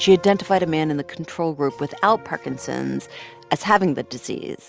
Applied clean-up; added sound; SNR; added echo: none; none; none; none.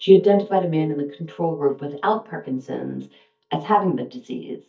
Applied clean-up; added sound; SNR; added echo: neural mask model DeepFilterNet 3.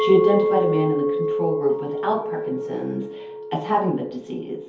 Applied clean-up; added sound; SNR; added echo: none; Chink, clink; 1 dB; reverberation time 0.5 s.